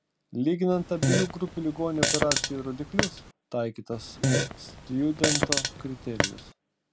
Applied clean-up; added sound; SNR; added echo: none; Fart; -2 dB; none.